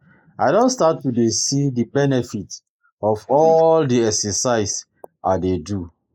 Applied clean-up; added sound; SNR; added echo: neural mask model Resemble Enhance denoiser.